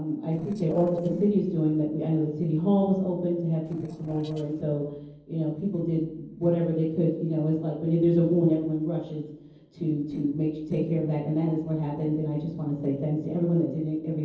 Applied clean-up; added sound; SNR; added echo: neural separator model SepFormer DNS4.